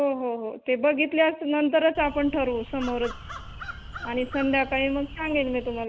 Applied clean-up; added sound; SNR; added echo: none; Crow; 13 dB; none.